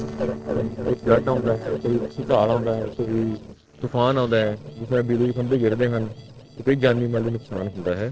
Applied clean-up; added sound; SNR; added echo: neural separator model SepFormer DNS4.